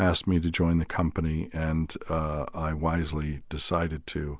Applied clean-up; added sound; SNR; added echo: none; none; none; none.